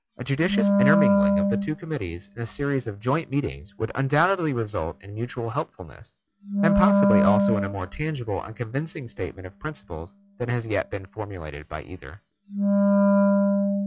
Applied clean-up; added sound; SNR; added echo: classical method log-MMSE.